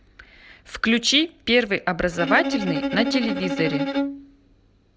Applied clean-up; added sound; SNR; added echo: none; Bowed string instrument; 3 dB; none.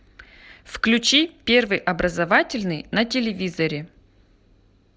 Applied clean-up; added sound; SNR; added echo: none; none; none; none.